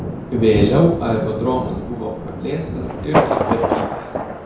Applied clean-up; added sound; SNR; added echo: none; Thunder; 1 dB; reverberation time 0.5 s.